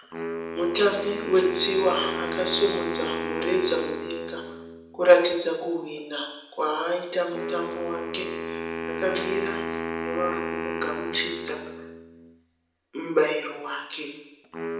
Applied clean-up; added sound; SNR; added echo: none; Wind instrument, woodwind instrument; 6 dB; reverberation time 0.8 s.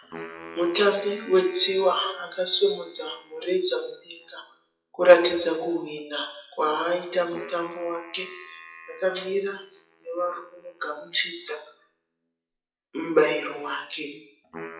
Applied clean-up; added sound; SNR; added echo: classical method WPE with log-MMSE.